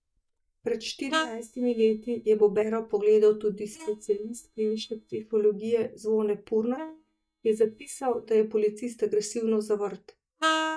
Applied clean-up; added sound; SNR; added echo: neural mask model DeepFilterNet 3.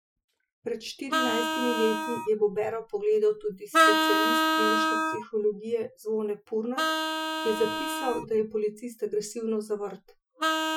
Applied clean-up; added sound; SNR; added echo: classical method Wiener filter.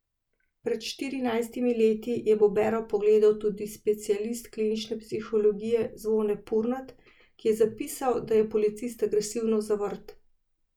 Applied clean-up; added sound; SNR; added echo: none; none; none; none.